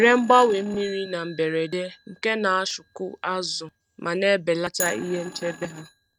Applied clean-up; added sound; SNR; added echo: neural mask model RNNoise.